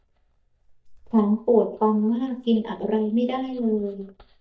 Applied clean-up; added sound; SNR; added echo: neural mask model DeepFilterNet 3.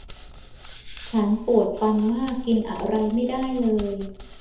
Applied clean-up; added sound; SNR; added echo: none; Hands; 15 dB; reverberation time 2.1 s.